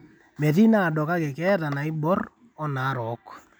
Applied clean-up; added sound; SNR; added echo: none; none; none; none.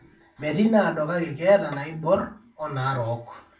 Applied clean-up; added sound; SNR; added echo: none; none; none; reverberation time 0.3 s.